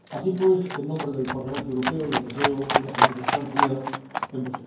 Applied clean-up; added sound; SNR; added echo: none; Livestock, farm animals, working animals; 0 dB; reverberation time 0.9 s.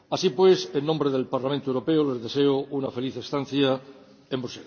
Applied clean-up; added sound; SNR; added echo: none; none; none; none.